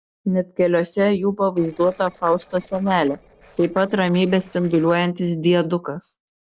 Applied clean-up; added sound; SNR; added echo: neural separator model SepFormer DNS4.